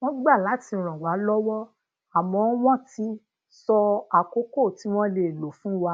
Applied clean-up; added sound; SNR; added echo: none; none; none; none.